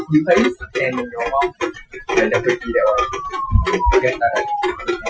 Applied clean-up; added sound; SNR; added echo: classical method Wiener filter.